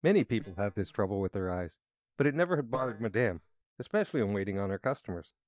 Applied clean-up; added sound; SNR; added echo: neural mask model DeepFilterNet 3.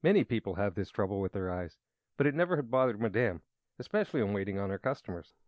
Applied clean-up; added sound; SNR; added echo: none; none; none; none.